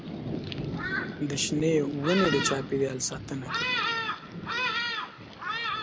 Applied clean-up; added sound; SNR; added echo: none; Thunderstorm; 1 dB; none.